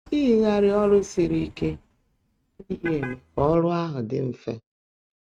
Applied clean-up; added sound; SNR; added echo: neural mask model RNNoise.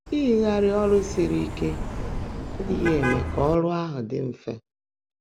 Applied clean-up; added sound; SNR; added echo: none; Car passing by; 6 dB; none.